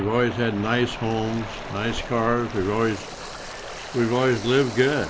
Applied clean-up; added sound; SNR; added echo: none; Waves, surf; 12 dB; none.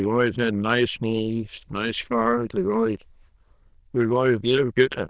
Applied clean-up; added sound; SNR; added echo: neural diffusion model UNIVERSE++.